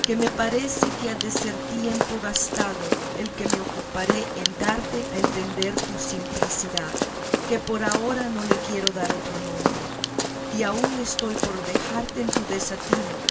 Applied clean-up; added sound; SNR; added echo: none; Walk, footsteps; -2 dB; reverberation time 0.1 s.